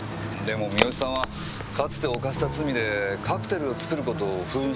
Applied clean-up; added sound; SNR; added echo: none; Crack; 4 dB; none.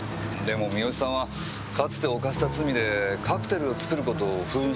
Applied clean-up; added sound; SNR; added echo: none; none; none; none.